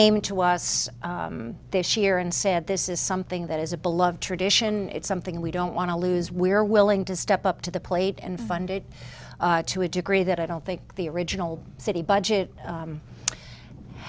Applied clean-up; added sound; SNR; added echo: none; none; none; none.